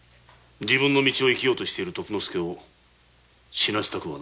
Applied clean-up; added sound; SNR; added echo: none; none; none; none.